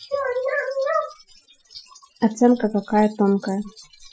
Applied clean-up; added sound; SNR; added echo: classical method Wiener filter.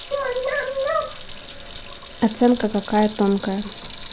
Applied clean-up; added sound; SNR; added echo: none; Sink (filling or washing) / Water tap, faucet; 9 dB; none.